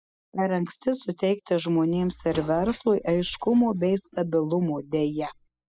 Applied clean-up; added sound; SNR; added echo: classical method spectral subtraction.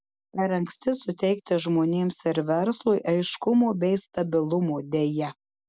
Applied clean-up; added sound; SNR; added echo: none; none; none; none.